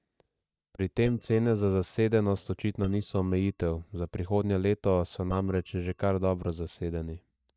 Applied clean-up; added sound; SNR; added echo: neural mask model DeepFilterNet 3.